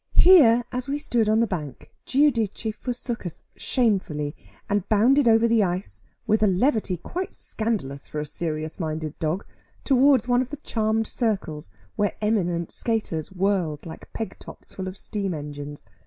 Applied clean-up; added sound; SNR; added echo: none; none; none; none.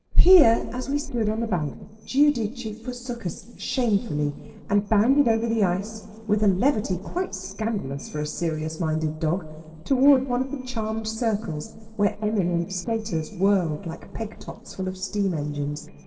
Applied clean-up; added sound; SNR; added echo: neural separator model SepFormer DNS4.